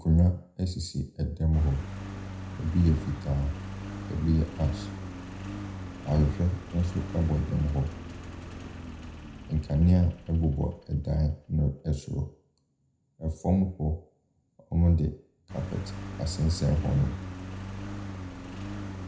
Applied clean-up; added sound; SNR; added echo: none; Engine; 11 dB; reverberation time 0.5 s.